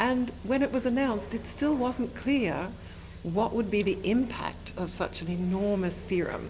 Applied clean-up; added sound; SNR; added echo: none; Car; 15 dB; none.